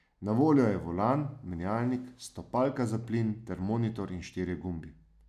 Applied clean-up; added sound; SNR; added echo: none; none; none; none.